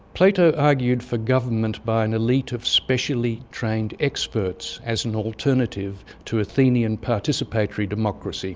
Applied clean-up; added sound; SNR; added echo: none; none; none; none.